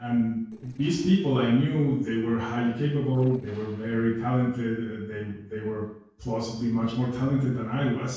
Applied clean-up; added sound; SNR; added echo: neural separator model SepFormer DNS4.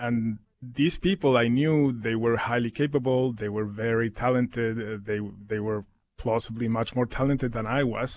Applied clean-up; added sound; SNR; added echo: none; none; none; none.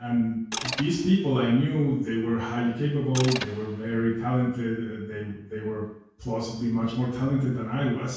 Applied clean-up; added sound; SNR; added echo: none; Mechanisms; 12 dB; reverberation time 0.6 s.